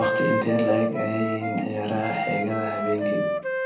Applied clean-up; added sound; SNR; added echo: none; Wind instrument, woodwind instrument; 1 dB; reverberation time 0.6 s.